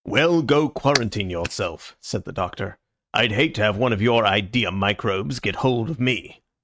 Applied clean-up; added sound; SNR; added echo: neural mask model RNNoise.